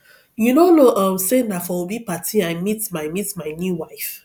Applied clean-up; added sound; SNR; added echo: none; none; none; none.